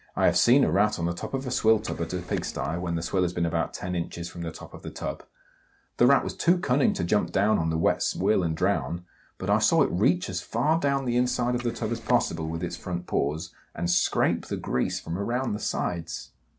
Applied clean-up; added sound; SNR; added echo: none; Liquid; 19 dB; none.